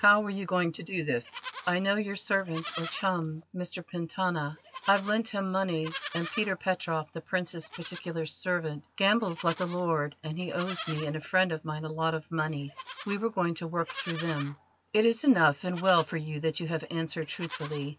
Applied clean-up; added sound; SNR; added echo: none; Livestock, farm animals, working animals; 13 dB; none.